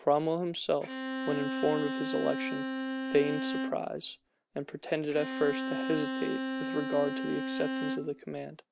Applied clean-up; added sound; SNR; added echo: none; Bowed string instrument; 3 dB; none.